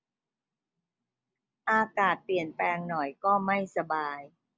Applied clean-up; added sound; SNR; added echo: none; none; none; none.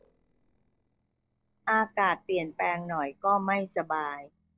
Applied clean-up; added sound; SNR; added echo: neural separator model SepFormer DNS4.